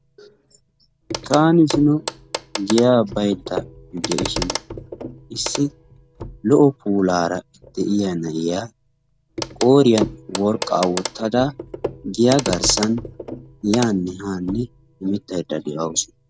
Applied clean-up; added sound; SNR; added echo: none; Clock; 10 dB; none.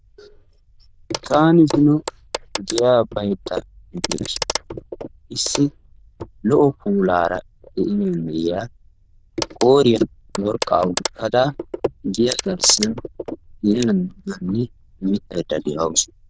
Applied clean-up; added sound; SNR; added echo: neural diffusion model UNIVERSE++.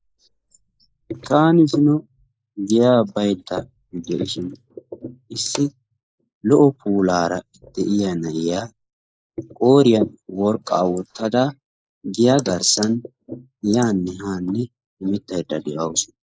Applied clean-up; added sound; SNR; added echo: neural mask model Resemble Enhance denoiser.